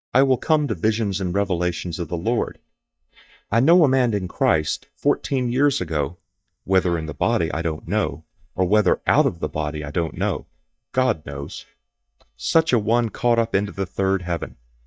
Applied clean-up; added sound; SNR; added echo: neural mask model DeepFilterNet 3.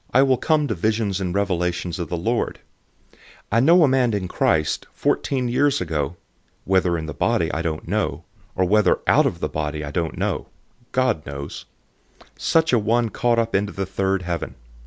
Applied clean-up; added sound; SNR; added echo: none; none; none; none.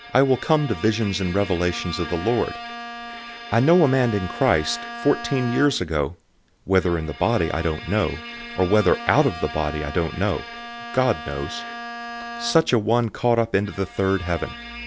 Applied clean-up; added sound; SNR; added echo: none; Bowed string instrument; 13 dB; none.